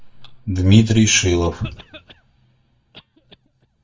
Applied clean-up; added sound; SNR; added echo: neural mask model DeepFilterNet 3.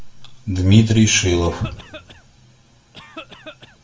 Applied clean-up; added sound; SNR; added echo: none; Cough; 19 dB; reverberation time 0.5 s.